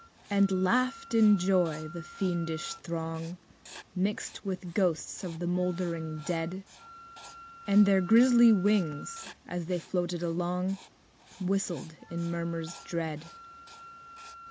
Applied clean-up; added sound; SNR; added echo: none; Wind instrument, woodwind instrument + Writing; 20 dB; none.